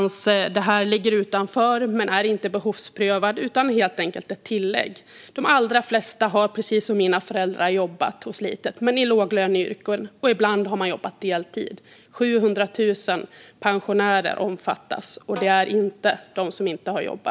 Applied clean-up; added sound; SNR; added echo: none; Snare drum; 19 dB; none.